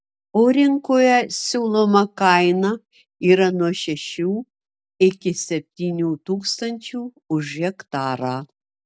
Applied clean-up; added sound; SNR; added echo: none; none; none; none.